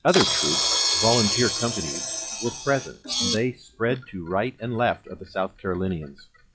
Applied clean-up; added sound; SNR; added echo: classical method log-MMSE.